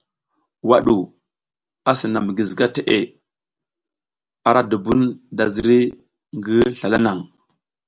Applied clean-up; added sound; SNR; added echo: none; none; none; none.